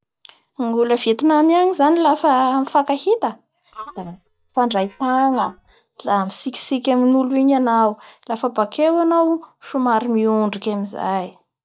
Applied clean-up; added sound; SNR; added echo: neural mask model DeepFilterNet 3.